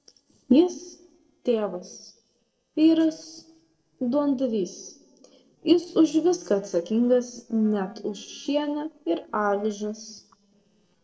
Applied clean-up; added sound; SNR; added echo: neural separator model SepFormer DNS4.